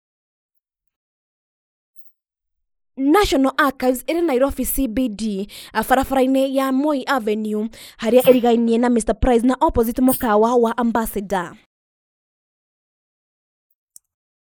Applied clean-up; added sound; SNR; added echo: neural mask model Resemble Enhance denoiser.